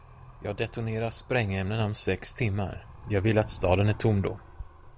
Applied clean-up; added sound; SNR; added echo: none; Animal; 17 dB; none.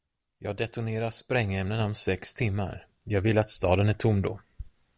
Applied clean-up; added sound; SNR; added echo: none; none; none; none.